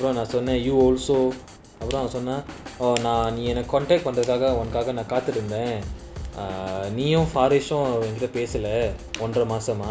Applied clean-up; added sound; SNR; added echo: none; Drum kit; 14 dB; none.